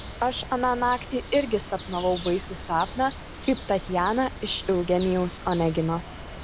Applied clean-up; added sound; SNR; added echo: none; Bird; 8 dB; none.